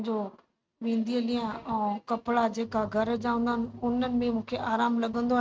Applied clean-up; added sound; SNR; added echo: neural mask model RNNoise.